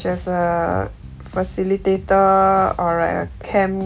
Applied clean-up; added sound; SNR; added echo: none; Bass guitar; 18 dB; none.